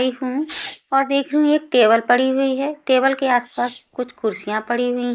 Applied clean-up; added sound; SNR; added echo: neural mask model Resemble Enhance denoiser.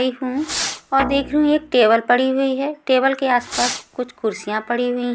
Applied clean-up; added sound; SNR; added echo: none; Fireworks + Guitar; 10 dB; none.